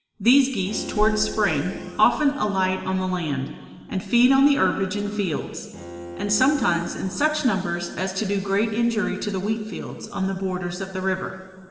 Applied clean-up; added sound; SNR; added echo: none; Bowed string instrument; 17 dB; reverberation time 2.9 s.